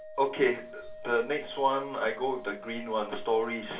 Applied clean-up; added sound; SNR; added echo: none; Organ; 16 dB; reverberation time 0.3 s.